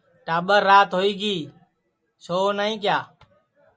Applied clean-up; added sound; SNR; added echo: none; none; none; none.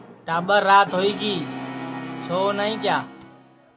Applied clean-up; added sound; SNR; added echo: none; Brass instrument; 11 dB; none.